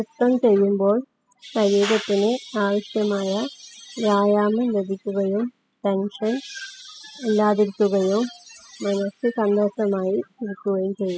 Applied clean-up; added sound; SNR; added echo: classical method spectral subtraction.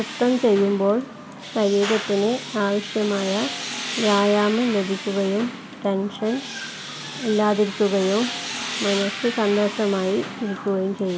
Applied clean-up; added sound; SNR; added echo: none; Tools; 10 dB; none.